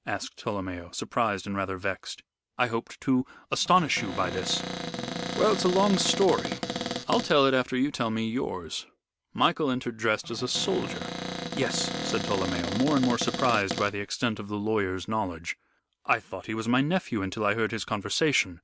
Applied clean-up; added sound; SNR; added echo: none; Cupboard open or close; 5 dB; none.